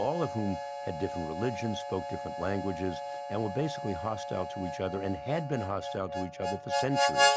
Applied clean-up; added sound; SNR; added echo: none; Harmonica; -1 dB; none.